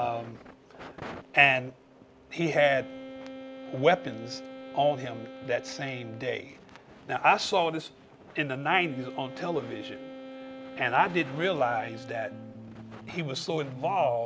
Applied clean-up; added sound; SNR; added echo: none; Bass guitar + Wind instrument, woodwind instrument; 15 dB; none.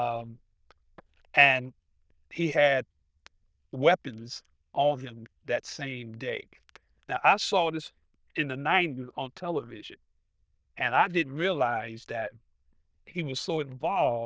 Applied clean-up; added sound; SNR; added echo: neural diffusion model UNIVERSE++.